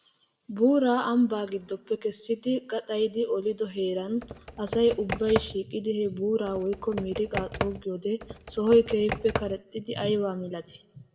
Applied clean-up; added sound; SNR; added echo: none; Computer keyboard; 8 dB; reverberation time 0.6 s.